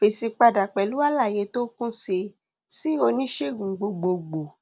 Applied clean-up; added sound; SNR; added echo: none; none; none; none.